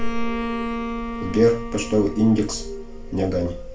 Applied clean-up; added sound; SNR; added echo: none; Bowed string instrument; 8 dB; reverberation time 0.3 s.